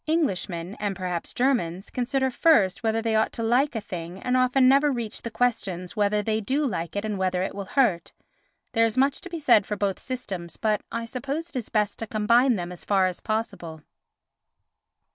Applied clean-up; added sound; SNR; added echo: none; none; none; none.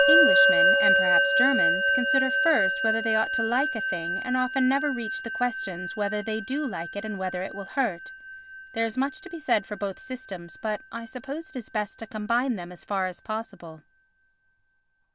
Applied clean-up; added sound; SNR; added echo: none; Musical instrument; -2 dB; none.